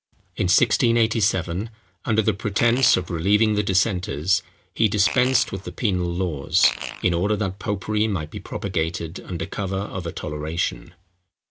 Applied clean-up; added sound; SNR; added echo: none; Fart; 11 dB; none.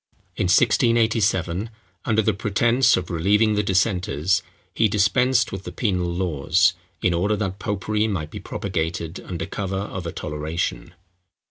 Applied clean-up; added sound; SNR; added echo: none; none; none; none.